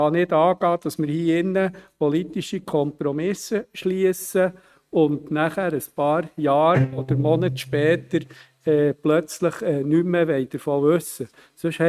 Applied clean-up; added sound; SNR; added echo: neural mask model RNNoise.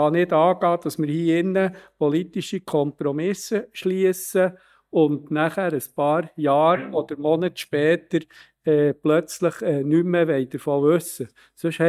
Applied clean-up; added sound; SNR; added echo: neural mask model DeepFilterNet 3.